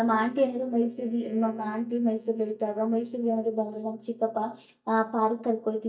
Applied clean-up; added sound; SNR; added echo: neural mask model DeepFilterNet 3.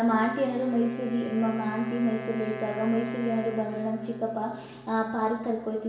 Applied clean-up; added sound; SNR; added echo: none; Wind instrument, woodwind instrument; 12 dB; reverberation time 1.0 s.